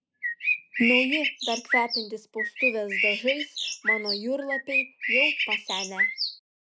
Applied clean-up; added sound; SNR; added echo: neural mask model Resemble Enhance denoiser.